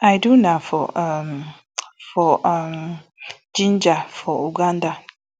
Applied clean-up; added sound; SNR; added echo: none; none; none; none.